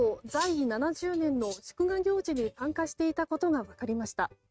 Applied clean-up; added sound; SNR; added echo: neural mask model RNNoise.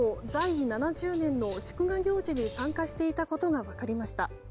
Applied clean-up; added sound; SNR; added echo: none; Cutlery, silverware; 14 dB; none.